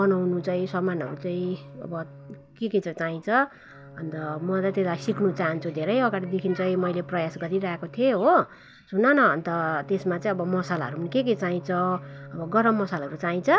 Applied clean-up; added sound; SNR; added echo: none; Bowed string instrument; 17 dB; none.